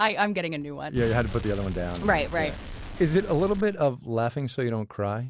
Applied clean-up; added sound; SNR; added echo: none; Explosion; 10 dB; none.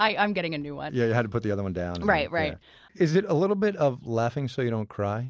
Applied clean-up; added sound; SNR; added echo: none; none; none; none.